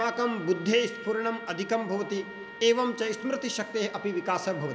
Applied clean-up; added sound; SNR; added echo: none; Trumpet; 15 dB; none.